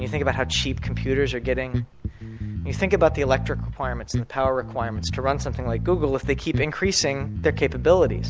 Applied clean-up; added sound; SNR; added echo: none; Bass guitar; 4 dB; none.